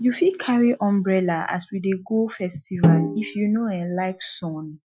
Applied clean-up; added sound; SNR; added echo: classical method Wiener filter.